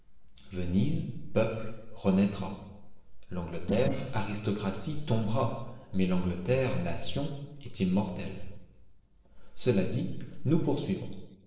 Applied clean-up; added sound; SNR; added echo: neural separator model SepFormer DNS4.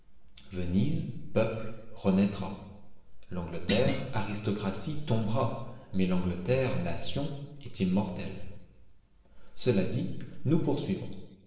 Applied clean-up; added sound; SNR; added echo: none; Thump, thud; 5 dB; reverberation time 0.9 s.